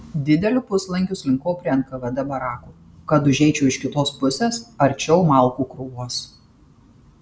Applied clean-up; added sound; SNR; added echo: none; none; none; none.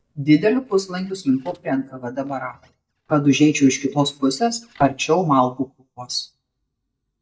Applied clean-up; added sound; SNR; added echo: neural mask model DeepFilterNet 3.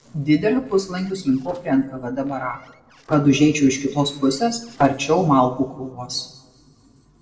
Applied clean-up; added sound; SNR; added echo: neural separator model SepFormer DNS4.